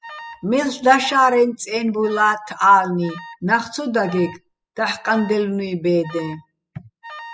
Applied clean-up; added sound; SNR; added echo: classical method spectral subtraction.